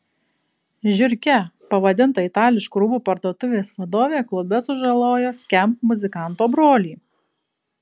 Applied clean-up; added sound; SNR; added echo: none; none; none; none.